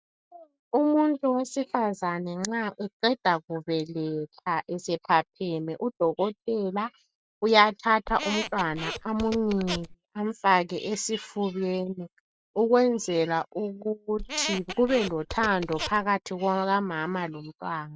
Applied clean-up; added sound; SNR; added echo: none; Squeak; 8 dB; none.